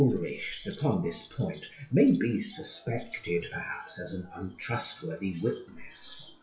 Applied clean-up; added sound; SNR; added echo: classical method WPE with log-MMSE.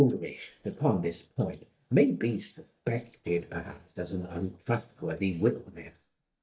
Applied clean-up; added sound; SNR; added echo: neural mask model DeepFilterNet 3.